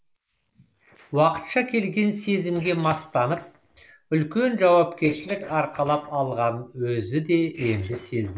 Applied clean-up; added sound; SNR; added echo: neural mask model Resemble Enhance denoiser.